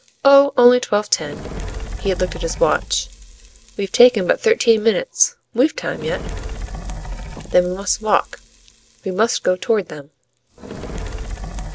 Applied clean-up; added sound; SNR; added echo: none; Fire; 12 dB; none.